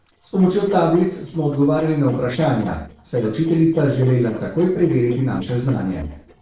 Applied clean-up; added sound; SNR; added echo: neural separator model SepFormer DNS4.